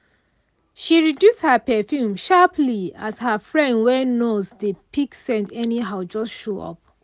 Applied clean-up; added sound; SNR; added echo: none; none; none; none.